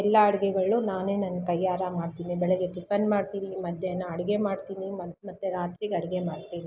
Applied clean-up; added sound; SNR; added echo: none; none; none; none.